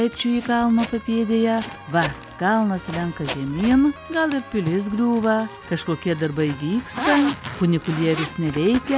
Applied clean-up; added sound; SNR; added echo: none; Zipper (clothing); 12 dB; none.